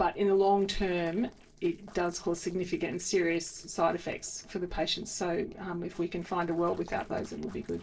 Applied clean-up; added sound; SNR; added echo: neural separator model SepFormer DNS4.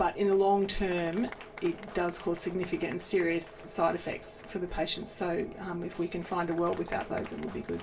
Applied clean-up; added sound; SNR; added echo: none; Applause; 19 dB; reverberation time 0.2 s.